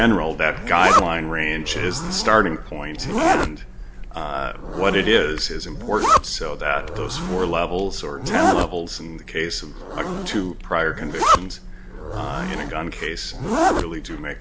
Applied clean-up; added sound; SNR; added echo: none; Zipper (clothing); 2 dB; none.